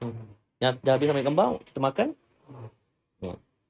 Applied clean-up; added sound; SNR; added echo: neural mask model RNNoise.